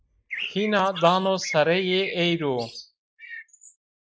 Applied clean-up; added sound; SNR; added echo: neural mask model Resemble Enhance denoiser.